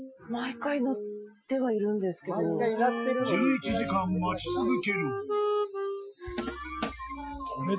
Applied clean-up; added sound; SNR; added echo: classical method Wiener filter.